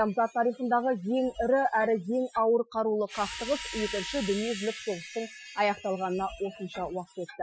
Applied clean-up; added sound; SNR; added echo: classical method Wiener filter.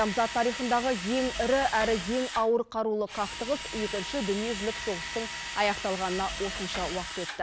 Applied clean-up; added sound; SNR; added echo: none; Drill; 8 dB; none.